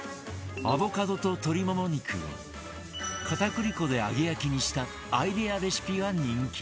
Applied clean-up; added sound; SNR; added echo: none; none; none; none.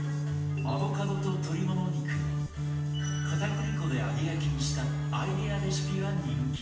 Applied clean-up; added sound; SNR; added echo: none; Organ; -4 dB; reverberation time 0.7 s.